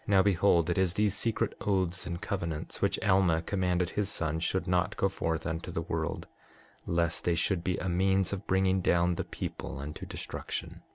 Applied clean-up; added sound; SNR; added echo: none; none; none; none.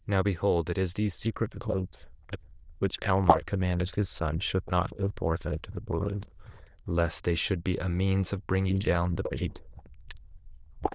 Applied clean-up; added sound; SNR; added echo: neural diffusion model UNIVERSE++.